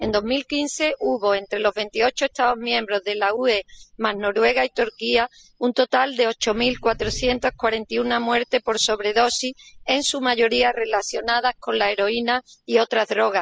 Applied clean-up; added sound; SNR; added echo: classical method spectral subtraction.